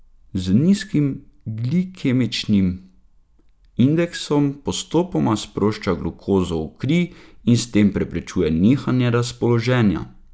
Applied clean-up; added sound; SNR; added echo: none; none; none; none.